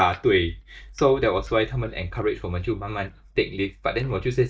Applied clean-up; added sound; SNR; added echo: neural mask model DeepFilterNet 3.